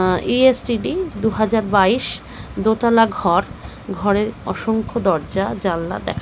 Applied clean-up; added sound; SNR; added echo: none; none; none; none.